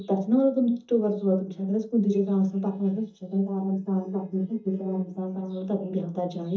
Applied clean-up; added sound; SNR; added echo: neural mask model DeepFilterNet 3.